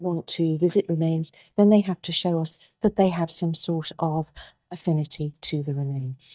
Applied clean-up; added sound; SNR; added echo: neural mask model DeepFilterNet 3.